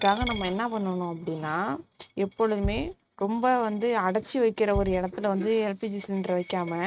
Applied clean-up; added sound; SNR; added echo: neural mask model RNNoise.